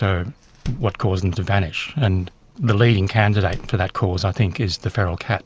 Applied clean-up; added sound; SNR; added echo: none; Door; 20 dB; none.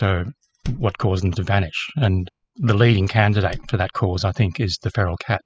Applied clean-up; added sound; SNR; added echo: classical method spectral subtraction.